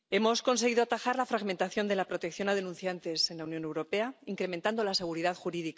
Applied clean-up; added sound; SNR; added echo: none; none; none; none.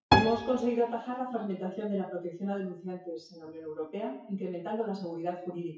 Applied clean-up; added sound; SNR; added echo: classical method WPE with log-MMSE.